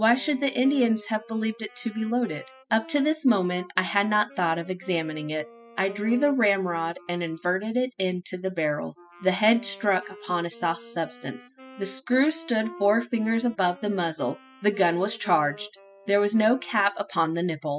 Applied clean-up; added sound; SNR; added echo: classical method spectral subtraction.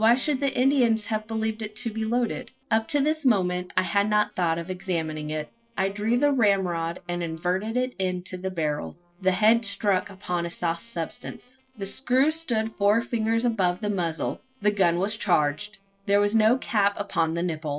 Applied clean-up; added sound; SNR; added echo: neural separator model SepFormer DNS4.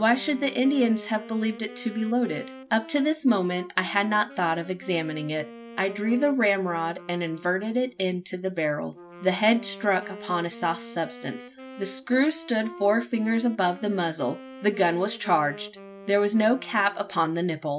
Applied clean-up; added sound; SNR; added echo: none; Wind instrument, woodwind instrument; 17 dB; none.